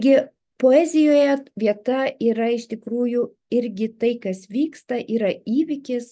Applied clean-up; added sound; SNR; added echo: none; none; none; none.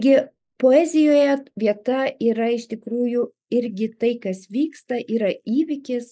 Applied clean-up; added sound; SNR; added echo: neural mask model Resemble Enhance denoiser.